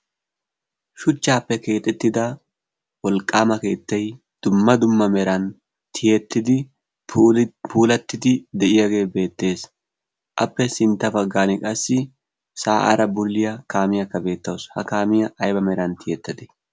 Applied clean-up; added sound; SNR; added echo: none; none; none; none.